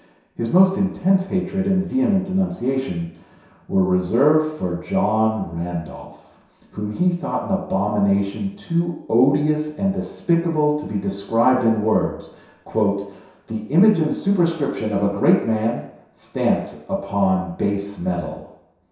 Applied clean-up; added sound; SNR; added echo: none; none; none; reverberation time 0.7 s.